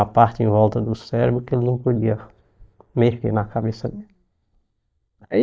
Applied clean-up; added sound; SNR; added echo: neural mask model DeepFilterNet 3.